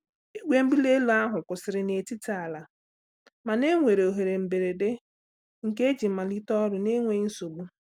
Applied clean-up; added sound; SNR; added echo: none; none; none; none.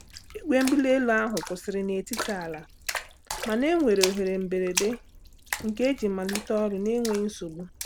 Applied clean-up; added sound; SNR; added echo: none; Splash, splatter; 10 dB; none.